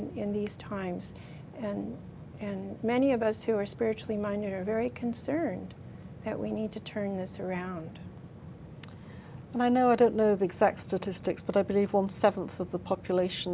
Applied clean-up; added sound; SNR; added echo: none; none; none; none.